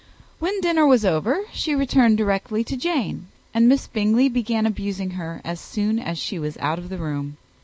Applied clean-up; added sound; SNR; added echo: none; none; none; none.